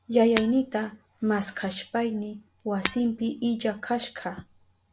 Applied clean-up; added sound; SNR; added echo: none; Shatter; 9 dB; none.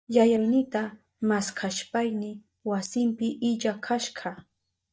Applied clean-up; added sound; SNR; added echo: neural mask model DeepFilterNet 3.